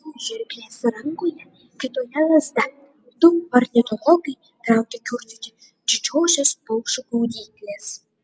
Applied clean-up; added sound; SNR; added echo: none; none; none; none.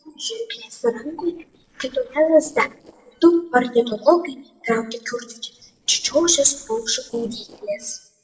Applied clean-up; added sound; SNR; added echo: neural separator model SepFormer DNS4.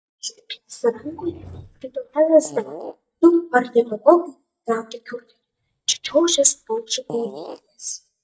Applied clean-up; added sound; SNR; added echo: neural mask model DeepFilterNet 3.